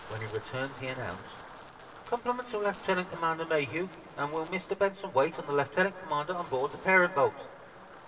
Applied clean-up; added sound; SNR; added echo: none; Wind; 17 dB; reverberation time 2.8 s.